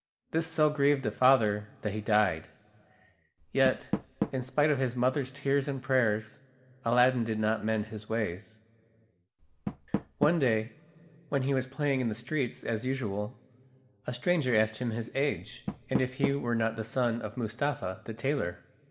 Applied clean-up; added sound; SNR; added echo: none; Door; 12 dB; reverberation time 2.5 s.